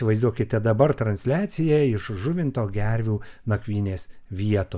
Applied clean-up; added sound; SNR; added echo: none; none; none; none.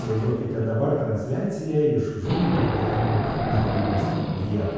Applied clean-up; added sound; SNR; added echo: none; Wild animals; 2 dB; reverberation time 1.2 s.